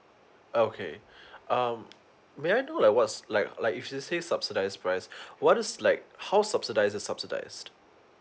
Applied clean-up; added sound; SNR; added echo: none; none; none; none.